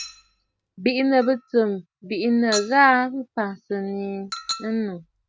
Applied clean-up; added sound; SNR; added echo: none; Chink, clink; 15 dB; none.